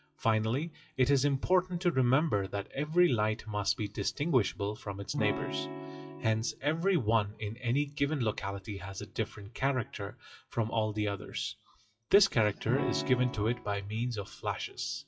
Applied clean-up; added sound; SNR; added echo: classical method WPE with log-MMSE.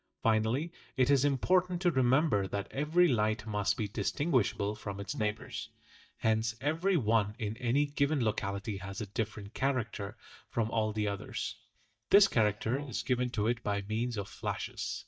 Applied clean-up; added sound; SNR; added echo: neural mask model DeepFilterNet 3.